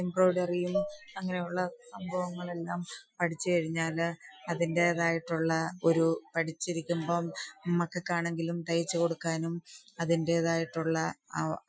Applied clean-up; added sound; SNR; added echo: classical method Wiener filter.